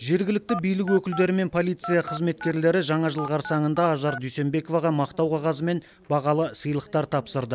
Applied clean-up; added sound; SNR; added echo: none; Telephone; 13 dB; none.